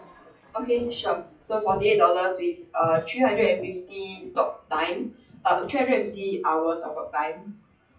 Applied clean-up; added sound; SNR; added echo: classical method WPE with log-MMSE.